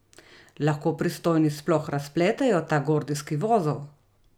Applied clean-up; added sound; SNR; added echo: none; none; none; none.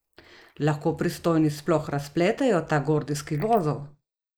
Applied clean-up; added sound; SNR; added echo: neural mask model Resemble Enhance denoiser.